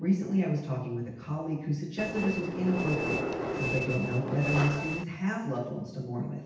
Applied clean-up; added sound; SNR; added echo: none; Train; 3 dB; reverberation time 0.9 s.